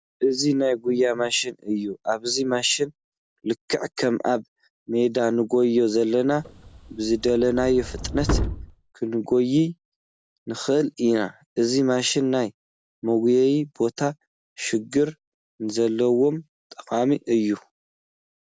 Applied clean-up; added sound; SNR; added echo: none; Subway, metro, underground; 6 dB; none.